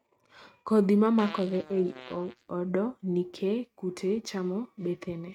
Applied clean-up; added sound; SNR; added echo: neural mask model RNNoise.